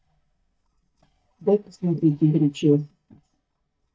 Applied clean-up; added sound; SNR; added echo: neural mask model DeepFilterNet 3.